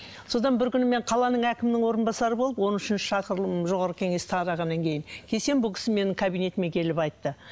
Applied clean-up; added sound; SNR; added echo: none; none; none; none.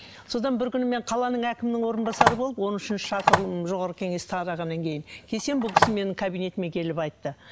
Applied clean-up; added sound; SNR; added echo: none; Telephone; -1 dB; none.